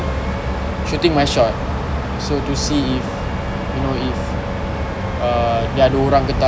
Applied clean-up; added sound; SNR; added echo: none; Wind instrument, woodwind instrument; 17 dB; none.